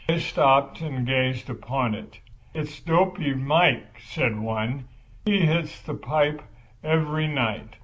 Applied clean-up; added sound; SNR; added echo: none; none; none; none.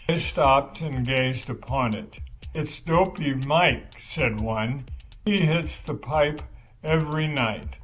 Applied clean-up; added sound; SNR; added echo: none; Drum kit; 15 dB; none.